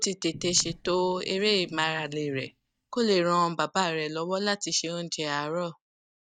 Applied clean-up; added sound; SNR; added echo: neural mask model DeepFilterNet 3.